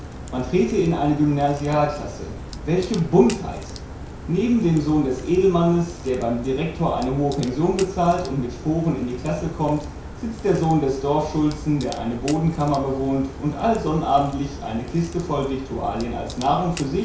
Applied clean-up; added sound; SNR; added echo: none; Crack; 12 dB; reverberation time 0.6 s.